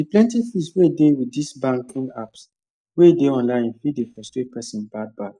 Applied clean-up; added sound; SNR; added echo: neural mask model DeepFilterNet 3.